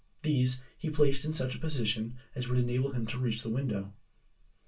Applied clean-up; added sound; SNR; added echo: none; none; none; reverberation time 0.2 s.